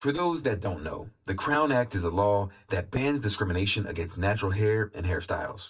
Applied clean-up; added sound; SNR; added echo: neural mask model DeepFilterNet 3.